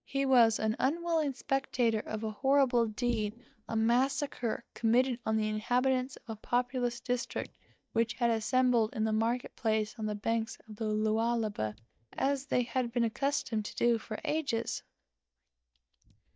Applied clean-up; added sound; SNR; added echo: neural mask model DeepFilterNet 3.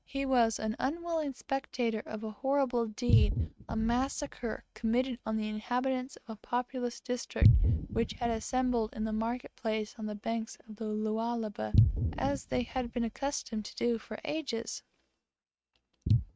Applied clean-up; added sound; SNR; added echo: neural mask model RNNoise.